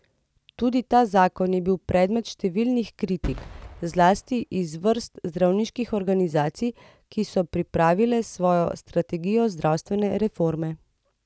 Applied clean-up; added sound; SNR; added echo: none; Fireworks; 13 dB; none.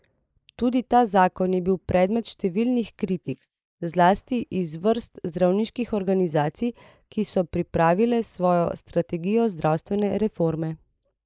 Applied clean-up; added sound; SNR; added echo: neural mask model Resemble Enhance denoiser.